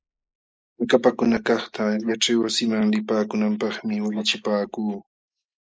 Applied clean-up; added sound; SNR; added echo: neural mask model Resemble Enhance denoiser.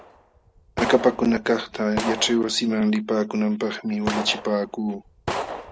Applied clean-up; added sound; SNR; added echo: none; Gunshot, gunfire; 10 dB; none.